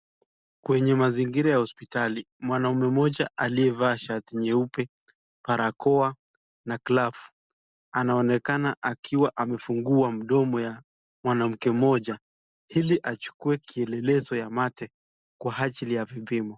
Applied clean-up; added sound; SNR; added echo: none; none; none; none.